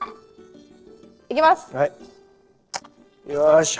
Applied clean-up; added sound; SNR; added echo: neural separator model SepFormer DNS4.